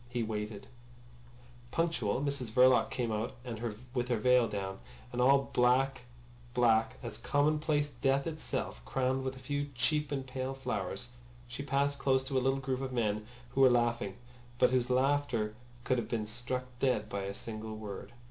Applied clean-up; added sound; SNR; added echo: none; none; none; none.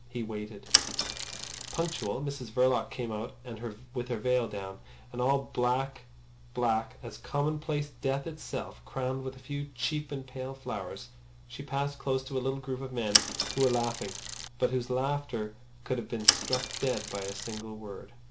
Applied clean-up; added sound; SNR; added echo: none; Mechanisms / Bicycle; -2 dB; none.